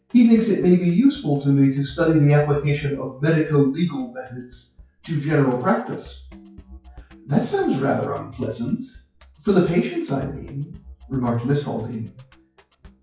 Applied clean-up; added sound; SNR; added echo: classical method WPE with log-MMSE.